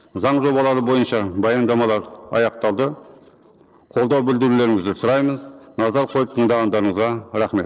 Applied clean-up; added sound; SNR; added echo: neural separator model SepFormer DNS4.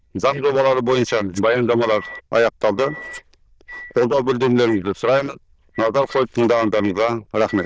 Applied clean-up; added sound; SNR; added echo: neural diffusion model UNIVERSE++.